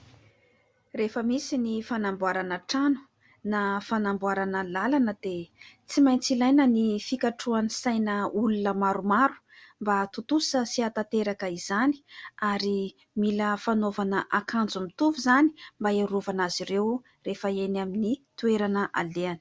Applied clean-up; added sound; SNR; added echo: none; none; none; none.